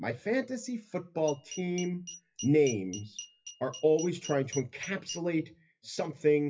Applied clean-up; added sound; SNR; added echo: classical method WPE with log-MMSE.